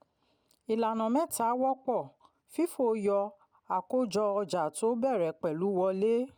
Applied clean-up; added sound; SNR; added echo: none; none; none; none.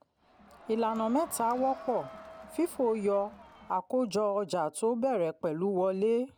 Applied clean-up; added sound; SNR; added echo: none; Crowd; 18 dB; none.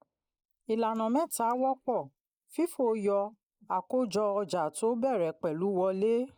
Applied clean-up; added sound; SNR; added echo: neural mask model Resemble Enhance denoiser.